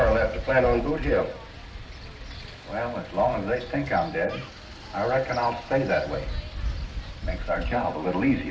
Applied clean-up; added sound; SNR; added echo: none; Wind; 8 dB; reverberation time 0.4 s.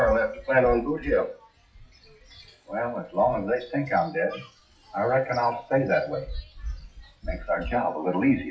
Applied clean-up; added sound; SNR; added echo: classical method WPE with log-MMSE.